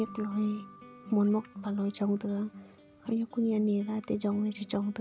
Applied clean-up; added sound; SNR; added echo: none; Acoustic guitar + Keyboard (musical); 18 dB; none.